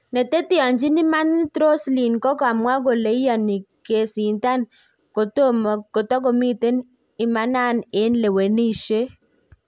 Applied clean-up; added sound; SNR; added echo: none; none; none; none.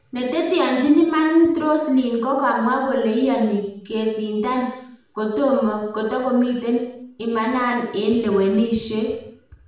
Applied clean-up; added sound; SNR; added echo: none; none; none; reverberation time 0.7 s.